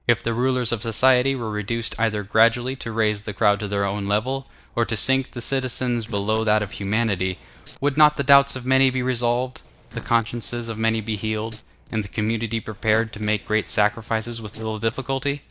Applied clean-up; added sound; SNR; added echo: neural separator model SepFormer DNS4.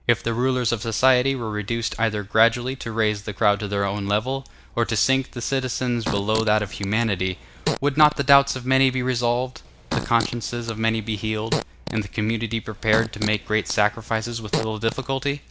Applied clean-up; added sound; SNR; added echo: none; Fart; 9 dB; none.